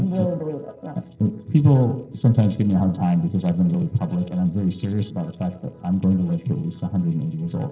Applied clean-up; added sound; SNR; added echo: neural separator model SepFormer DNS4.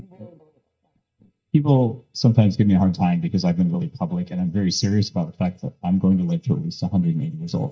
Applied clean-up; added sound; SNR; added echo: neural mask model DeepFilterNet 3.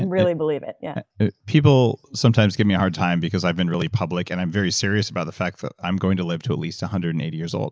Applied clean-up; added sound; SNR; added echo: none; none; none; none.